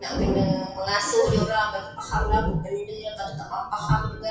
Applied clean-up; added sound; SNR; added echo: classical method WPE with log-MMSE.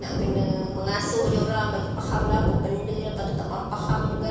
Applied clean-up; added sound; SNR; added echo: none; Thunder; -3 dB; reverberation time 1.0 s.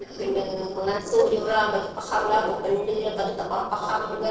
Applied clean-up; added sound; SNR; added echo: neural separator model SepFormer DNS4.